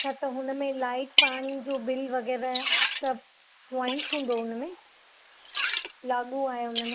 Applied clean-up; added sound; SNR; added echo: neural mask model Resemble Enhance denoiser.